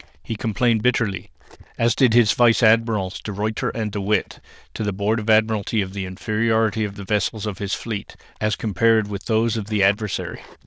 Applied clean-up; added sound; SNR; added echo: neural diffusion model UNIVERSE++.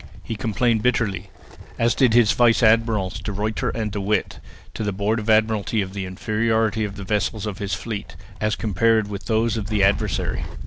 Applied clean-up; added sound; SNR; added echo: none; Wind; 8 dB; none.